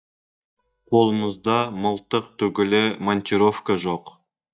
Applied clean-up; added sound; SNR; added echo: neural mask model DeepFilterNet 3.